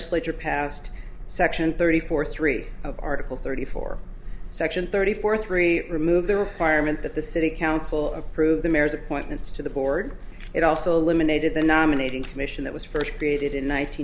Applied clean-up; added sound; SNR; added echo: none; none; none; none.